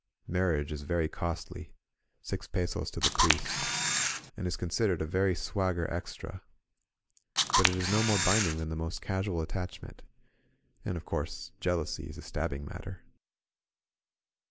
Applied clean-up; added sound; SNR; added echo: none; Camera; -3 dB; none.